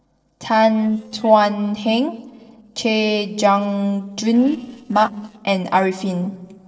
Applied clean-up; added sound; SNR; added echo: neural separator model SepFormer DNS4.